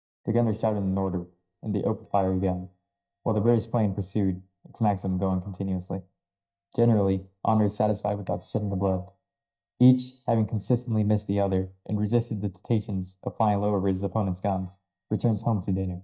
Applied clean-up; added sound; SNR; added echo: neural mask model DeepFilterNet 3.